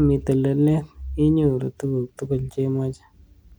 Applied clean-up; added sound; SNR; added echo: none; none; none; none.